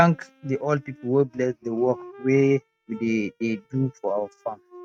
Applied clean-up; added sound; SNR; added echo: neural mask model RNNoise.